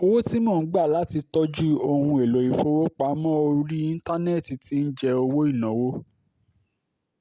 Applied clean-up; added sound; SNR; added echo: none; none; none; none.